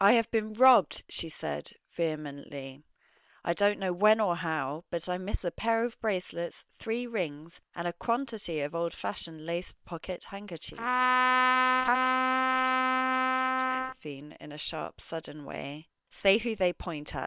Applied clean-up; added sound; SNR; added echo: neural separator model SepFormer WHAM!.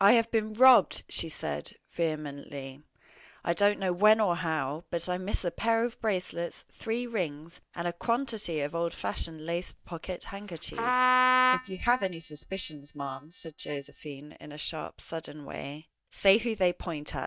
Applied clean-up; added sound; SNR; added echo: neural mask model DeepFilterNet 3.